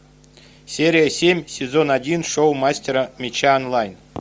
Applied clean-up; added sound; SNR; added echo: none; none; none; none.